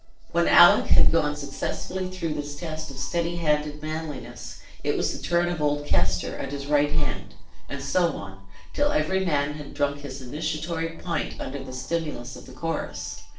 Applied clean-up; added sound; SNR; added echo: neural separator model SepFormer DNS4.